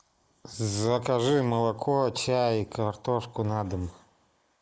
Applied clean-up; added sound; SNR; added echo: neural mask model Resemble Enhance denoiser.